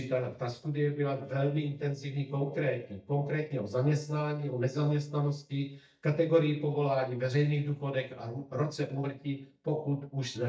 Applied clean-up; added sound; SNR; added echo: neural mask model DeepFilterNet 3.